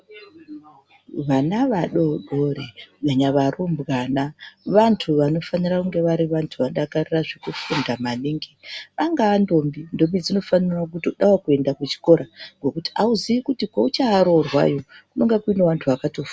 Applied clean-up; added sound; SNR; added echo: none; none; none; none.